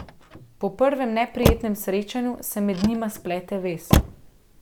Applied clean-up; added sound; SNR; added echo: none; Motor vehicle (road); 2 dB; none.